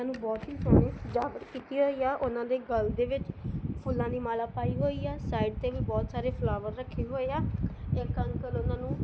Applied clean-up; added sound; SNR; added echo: none; none; none; none.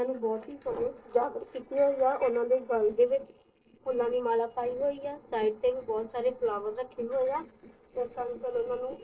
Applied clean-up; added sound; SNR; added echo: neural separator model SepFormer DNS4.